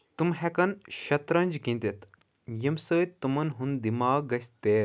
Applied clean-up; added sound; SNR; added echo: none; none; none; none.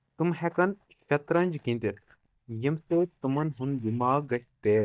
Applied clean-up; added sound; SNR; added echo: neural mask model DeepFilterNet 3.